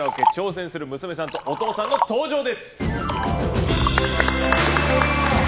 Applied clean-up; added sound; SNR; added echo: none; Liquid; 7 dB; none.